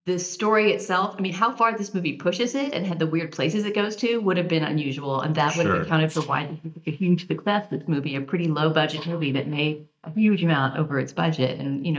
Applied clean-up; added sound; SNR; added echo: neural mask model DeepFilterNet 3.